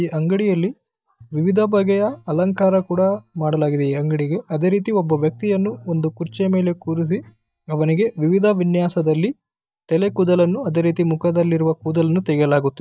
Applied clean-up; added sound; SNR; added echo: neural mask model DeepFilterNet 3.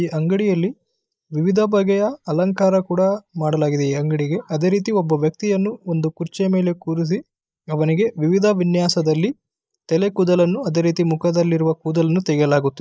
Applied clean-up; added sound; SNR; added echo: neural mask model Resemble Enhance denoiser.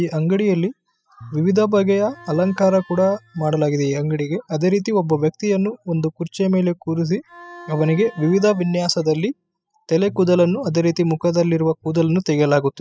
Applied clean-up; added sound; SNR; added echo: classical method spectral subtraction.